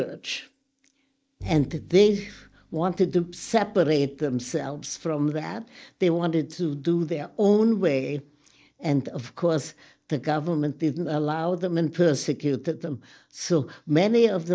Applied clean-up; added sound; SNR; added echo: neural mask model DeepFilterNet 3.